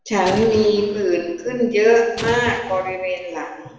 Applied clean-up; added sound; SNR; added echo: none; Explosion; 14 dB; reverberation time 1.0 s.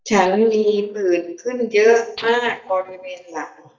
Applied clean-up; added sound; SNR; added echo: neural mask model DeepFilterNet 3.